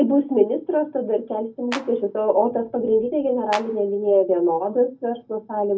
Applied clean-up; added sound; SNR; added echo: none; Clapping; 13 dB; reverberation time 0.4 s.